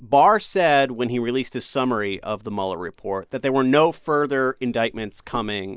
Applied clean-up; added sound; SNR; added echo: none; Whoosh, swoosh, swish; 17 dB; none.